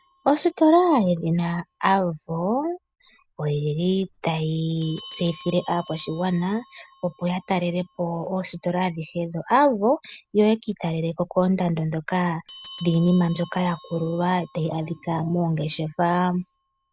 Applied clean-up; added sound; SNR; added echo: none; Bell; 19 dB; none.